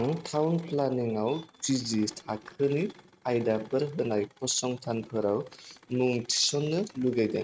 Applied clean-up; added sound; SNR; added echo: neural mask model RNNoise.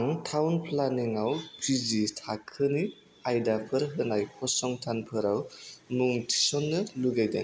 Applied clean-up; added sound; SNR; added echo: none; none; none; none.